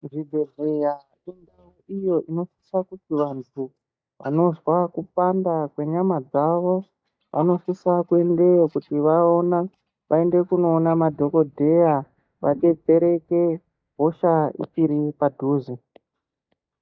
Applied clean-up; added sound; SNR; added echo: neural mask model DeepFilterNet 3.